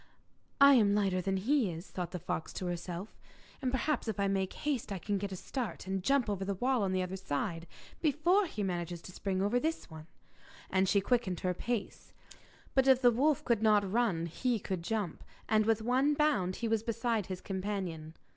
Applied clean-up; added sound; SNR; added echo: none; none; none; none.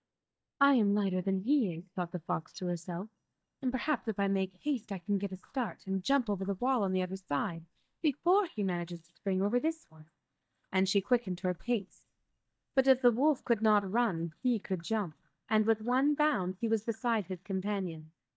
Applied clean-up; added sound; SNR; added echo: neural mask model DeepFilterNet 3.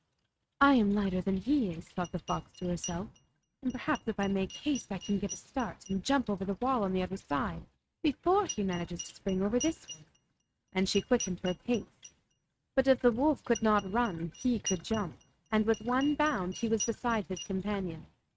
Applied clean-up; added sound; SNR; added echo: neural mask model RNNoise.